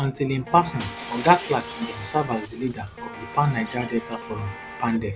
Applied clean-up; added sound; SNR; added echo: none; Guitar + Shatter; 12 dB; none.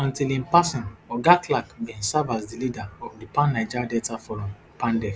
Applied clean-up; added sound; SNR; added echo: none; none; none; none.